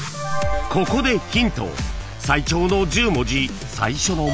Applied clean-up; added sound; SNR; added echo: none; none; none; none.